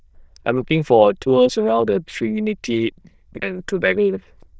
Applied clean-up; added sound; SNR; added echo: neural diffusion model UNIVERSE++.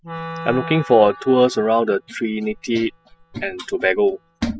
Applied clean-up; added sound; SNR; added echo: classical method spectral subtraction.